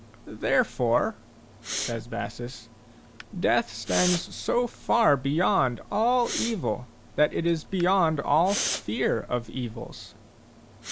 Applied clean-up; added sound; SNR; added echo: none; Respiratory sounds; 12 dB; none.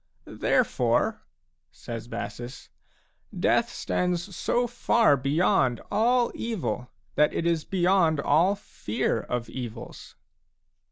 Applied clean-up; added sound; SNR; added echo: none; none; none; none.